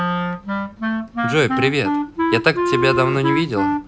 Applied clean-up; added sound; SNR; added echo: none; Wind instrument, woodwind instrument; 0 dB; none.